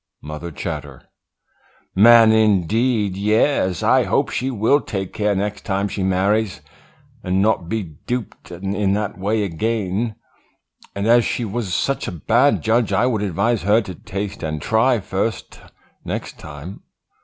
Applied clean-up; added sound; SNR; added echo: none; none; none; none.